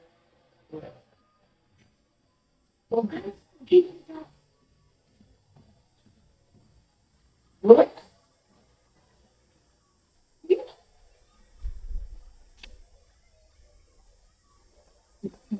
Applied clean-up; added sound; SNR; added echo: neural mask model DeepFilterNet 3.